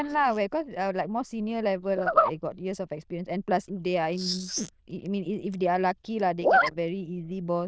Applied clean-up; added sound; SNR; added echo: neural diffusion model UNIVERSE++.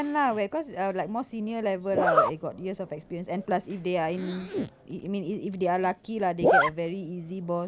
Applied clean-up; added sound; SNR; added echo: none; Zipper (clothing); 2 dB; none.